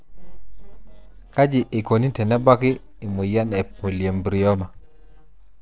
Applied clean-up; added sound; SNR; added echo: neural separator model SepFormer DNS4.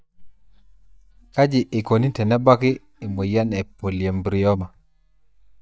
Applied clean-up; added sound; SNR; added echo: neural mask model DeepFilterNet 3.